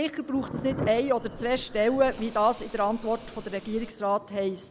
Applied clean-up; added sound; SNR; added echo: none; Thunder + Hiss / Insect; 12 dB; none.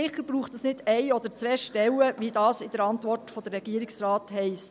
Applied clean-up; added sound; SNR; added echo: none; none; none; none.